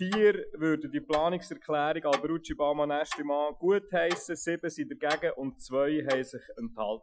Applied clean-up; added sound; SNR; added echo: classical method Wiener filter.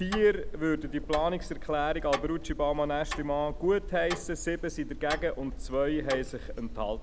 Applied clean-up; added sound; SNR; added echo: none; Tick-tock; 7 dB; none.